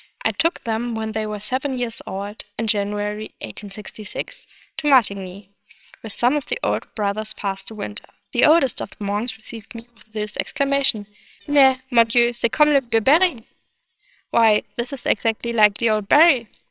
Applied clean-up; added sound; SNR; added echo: neural separator model SepFormer WHAMR!.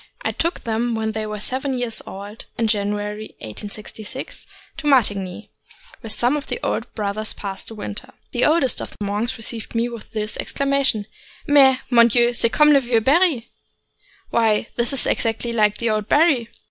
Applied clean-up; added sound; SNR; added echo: none; none; none; none.